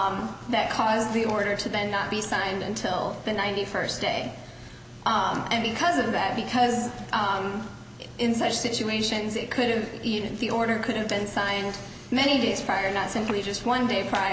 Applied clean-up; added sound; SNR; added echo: none; none; none; none.